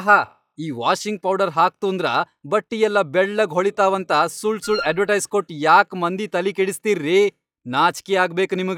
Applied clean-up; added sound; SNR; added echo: classical method log-MMSE.